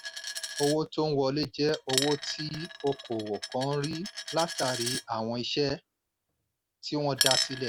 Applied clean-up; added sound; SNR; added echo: none; Coin (dropping); 5 dB; none.